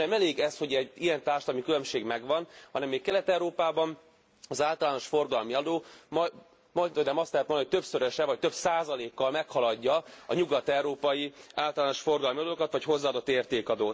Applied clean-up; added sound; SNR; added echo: none; none; none; none.